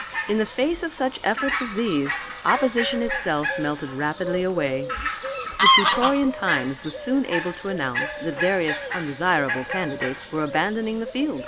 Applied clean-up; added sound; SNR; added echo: none; Fowl; 2 dB; none.